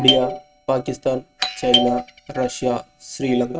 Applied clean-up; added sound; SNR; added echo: neural mask model RNNoise.